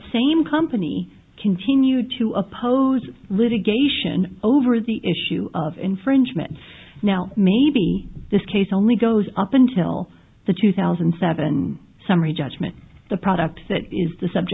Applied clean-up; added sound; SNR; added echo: none; none; none; none.